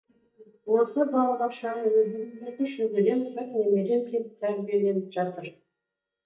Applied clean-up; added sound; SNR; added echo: neural mask model DeepFilterNet 3.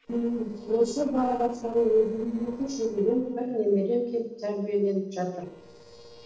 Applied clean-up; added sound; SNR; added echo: neural separator model SepFormer DNS4.